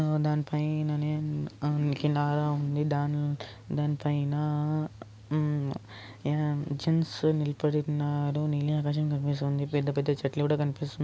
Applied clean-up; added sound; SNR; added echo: none; none; none; none.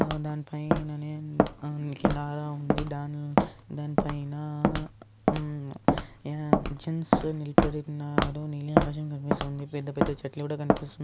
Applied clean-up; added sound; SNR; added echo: none; Walk, footsteps; -5 dB; none.